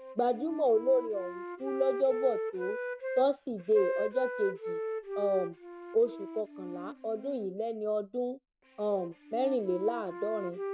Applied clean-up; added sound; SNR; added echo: none; Wind instrument, woodwind instrument; 7 dB; none.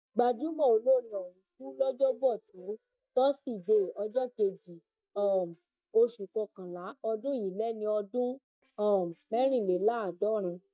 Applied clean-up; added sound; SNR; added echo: neural mask model DeepFilterNet 3.